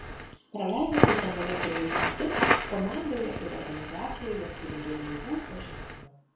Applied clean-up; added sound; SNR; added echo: none; Crackle; -3 dB; reverberation time 0.4 s.